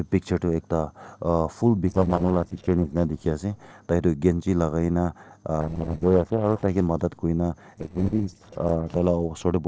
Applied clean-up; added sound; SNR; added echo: neural separator model SepFormer DNS4.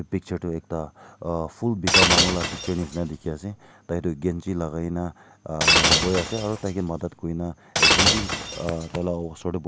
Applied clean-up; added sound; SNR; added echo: none; Shatter; -5 dB; none.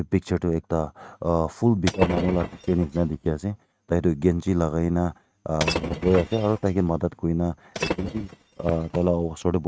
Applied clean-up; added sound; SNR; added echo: neural mask model RNNoise.